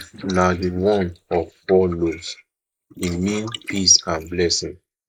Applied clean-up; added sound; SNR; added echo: neural mask model Resemble Enhance denoiser.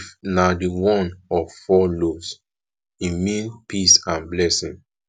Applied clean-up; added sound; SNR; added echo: none; none; none; none.